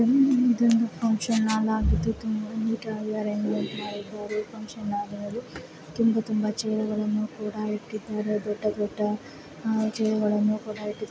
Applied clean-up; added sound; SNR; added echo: none; none; none; none.